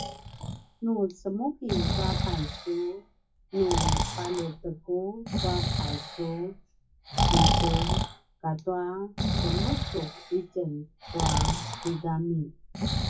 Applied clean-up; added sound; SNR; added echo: classical method WPE with log-MMSE.